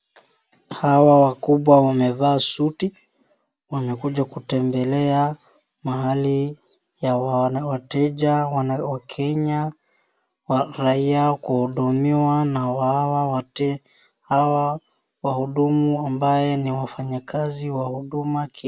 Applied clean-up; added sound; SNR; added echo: none; none; none; none.